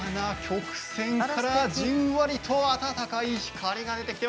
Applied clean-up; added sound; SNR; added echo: none; none; none; none.